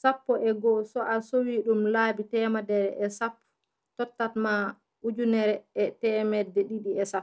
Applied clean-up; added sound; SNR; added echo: none; none; none; none.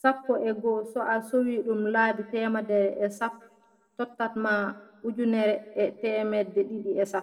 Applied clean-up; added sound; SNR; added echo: none; none; none; reverberation time 0.8 s.